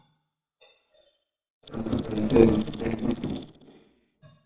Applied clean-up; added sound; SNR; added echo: neural separator model SepFormer DNS4.